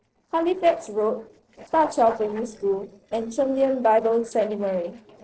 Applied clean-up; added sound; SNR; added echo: neural separator model SepFormer DNS4.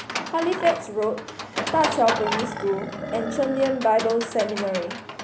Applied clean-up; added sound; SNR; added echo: none; Livestock, farm animals, working animals; 6 dB; none.